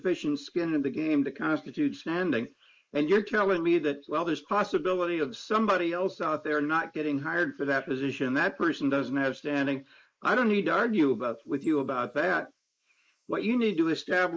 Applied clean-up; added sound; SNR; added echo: neural mask model Resemble Enhance denoiser.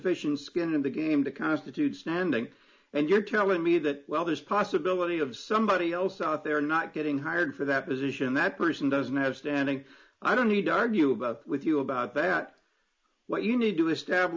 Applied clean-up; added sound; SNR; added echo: none; none; none; none.